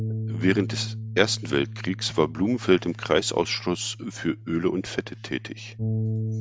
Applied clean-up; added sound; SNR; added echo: none; Bass guitar; 6 dB; none.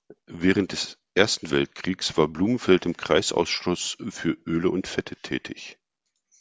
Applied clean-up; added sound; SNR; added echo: none; none; none; none.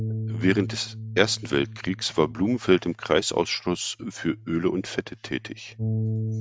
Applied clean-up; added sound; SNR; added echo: neural mask model RNNoise.